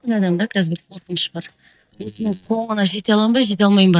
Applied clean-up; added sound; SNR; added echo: neural mask model DeepFilterNet 3.